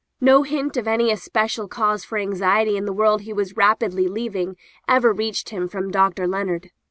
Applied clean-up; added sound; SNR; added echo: none; none; none; none.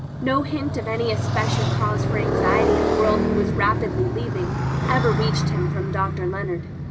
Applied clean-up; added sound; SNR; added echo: none; Motorcycle; -3 dB; reverberation time 1.9 s.